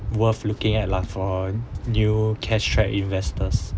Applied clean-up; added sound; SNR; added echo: none; Waves, surf; 19 dB; none.